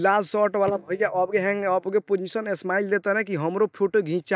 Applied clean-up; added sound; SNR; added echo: neural mask model DeepFilterNet 3.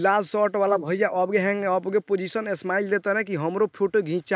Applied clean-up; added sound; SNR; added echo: neural mask model Resemble Enhance denoiser.